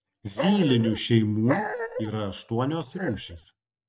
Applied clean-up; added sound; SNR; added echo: neural mask model DeepFilterNet 3.